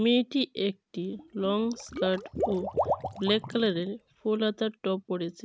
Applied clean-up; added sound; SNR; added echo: none; Water / Liquid; 6 dB; none.